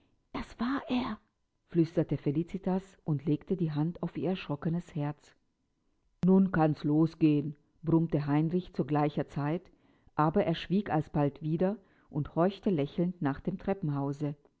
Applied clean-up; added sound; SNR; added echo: none; none; none; none.